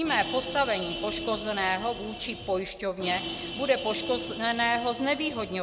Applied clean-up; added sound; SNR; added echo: none; Vehicle horn, car horn, honking; 8 dB; none.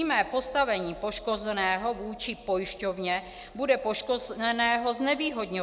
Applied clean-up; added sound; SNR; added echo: none; none; none; none.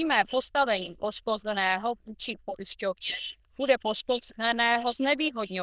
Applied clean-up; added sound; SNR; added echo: neural diffusion model UNIVERSE++.